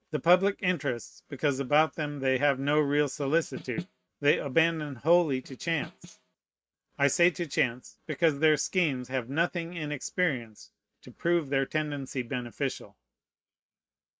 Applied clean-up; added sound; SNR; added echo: neural mask model RNNoise.